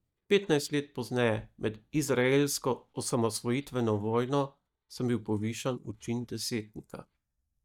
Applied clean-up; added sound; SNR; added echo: neural mask model DeepFilterNet 3.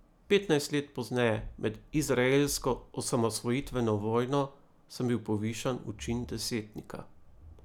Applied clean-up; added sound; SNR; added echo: none; none; none; none.